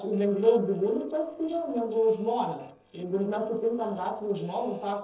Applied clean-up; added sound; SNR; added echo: neural separator model SepFormer DNS4.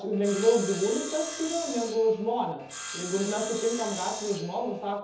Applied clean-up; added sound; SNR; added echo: none; Sawing; 10 dB; reverberation time 0.7 s.